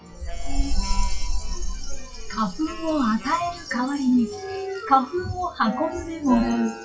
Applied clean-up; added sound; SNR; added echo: classical method WPE with log-MMSE.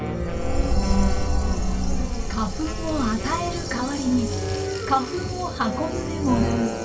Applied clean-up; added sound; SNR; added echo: none; Wind instrument, woodwind instrument; 13 dB; reverberation time 0.2 s.